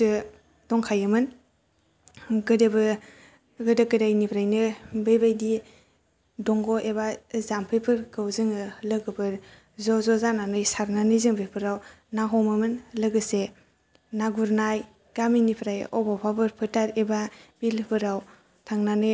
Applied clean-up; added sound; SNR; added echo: none; none; none; none.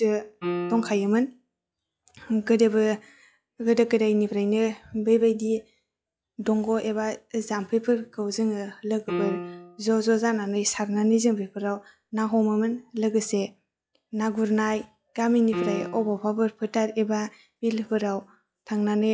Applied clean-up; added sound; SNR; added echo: classical method log-MMSE.